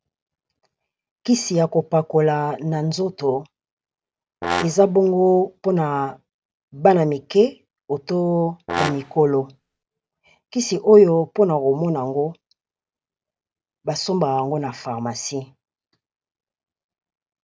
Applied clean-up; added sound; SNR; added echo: none; Brass instrument; 7 dB; none.